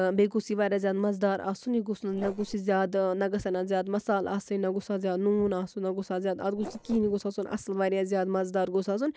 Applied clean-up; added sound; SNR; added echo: neural separator model SepFormer DNS4.